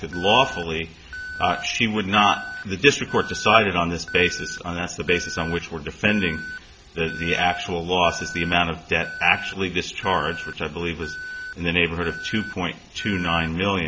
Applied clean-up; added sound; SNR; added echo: none; Alarm; 13 dB; none.